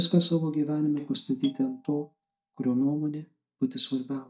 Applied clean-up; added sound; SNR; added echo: neural mask model DeepFilterNet 3.